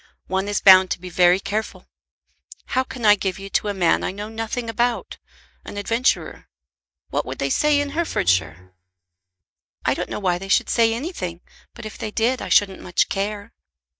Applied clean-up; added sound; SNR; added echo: neural mask model DeepFilterNet 3.